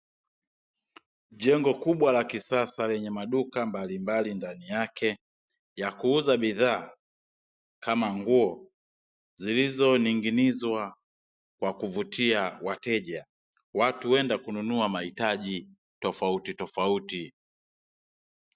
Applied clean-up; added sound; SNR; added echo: none; none; none; none.